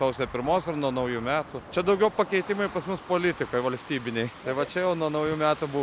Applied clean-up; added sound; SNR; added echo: none; none; none; none.